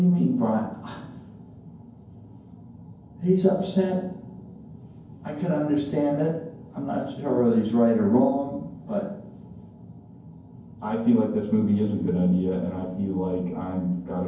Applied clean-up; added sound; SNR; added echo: none; none; none; reverberation time 0.9 s.